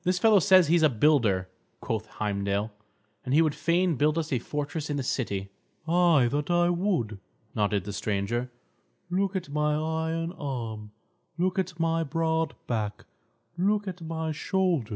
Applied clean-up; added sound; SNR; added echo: none; none; none; none.